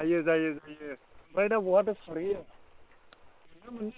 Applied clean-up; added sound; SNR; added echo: neural separator model SepFormer WHAM!.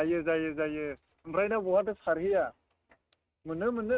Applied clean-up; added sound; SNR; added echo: neural mask model RNNoise.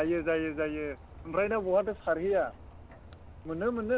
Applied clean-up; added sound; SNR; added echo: none; Rain; 18 dB; none.